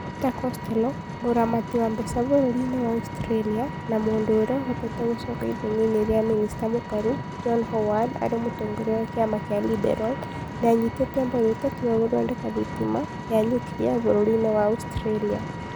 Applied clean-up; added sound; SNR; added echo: none; Vehicle; 8 dB; none.